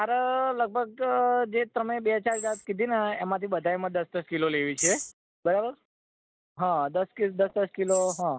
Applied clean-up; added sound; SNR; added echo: neural mask model Resemble Enhance denoiser.